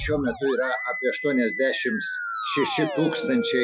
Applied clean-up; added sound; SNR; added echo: classical method Wiener filter.